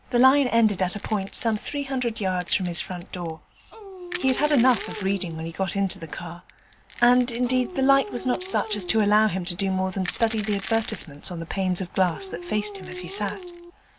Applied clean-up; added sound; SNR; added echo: none; Crushing + Dog; 14 dB; none.